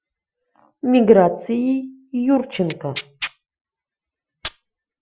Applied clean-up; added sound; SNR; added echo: classical method Wiener filter.